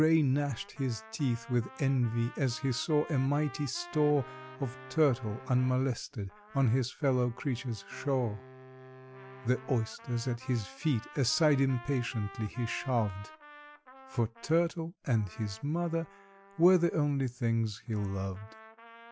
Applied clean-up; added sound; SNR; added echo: none; Trumpet + Wind instrument, woodwind instrument; 19 dB; none.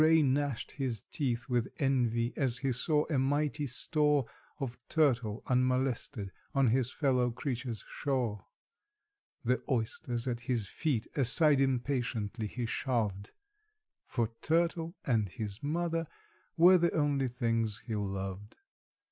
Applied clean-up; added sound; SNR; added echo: none; none; none; none.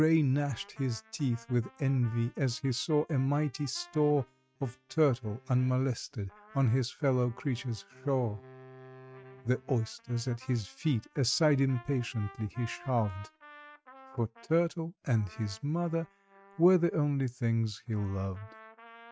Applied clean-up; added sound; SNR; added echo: neural mask model RNNoise.